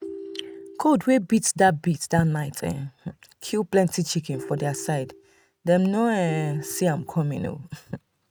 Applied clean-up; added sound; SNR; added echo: neural mask model RNNoise.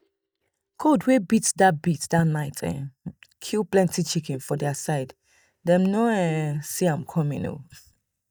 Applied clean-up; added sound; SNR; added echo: neural mask model DeepFilterNet 3.